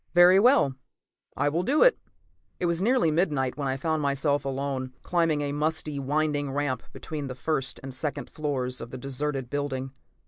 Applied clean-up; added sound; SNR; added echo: neural mask model Resemble Enhance denoiser.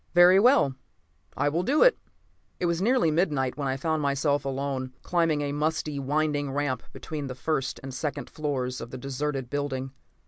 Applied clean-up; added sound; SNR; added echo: none; none; none; none.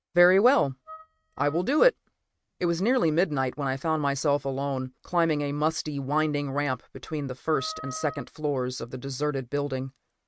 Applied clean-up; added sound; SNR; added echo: neural mask model RNNoise.